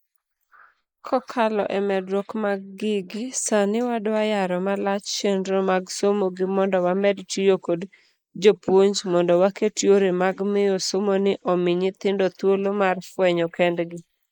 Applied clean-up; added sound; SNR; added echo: neural mask model Resemble Enhance denoiser.